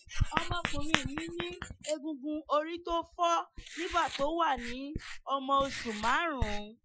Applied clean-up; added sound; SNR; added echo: classical method Wiener filter.